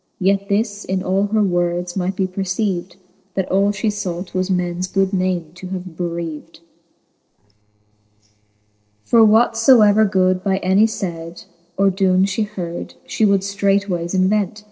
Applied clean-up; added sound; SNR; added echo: neural separator model SepFormer DNS4.